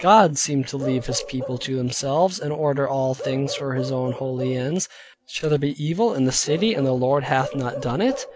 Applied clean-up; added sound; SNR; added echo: none; Bark / Livestock, farm animals, working animals; 14 dB; none.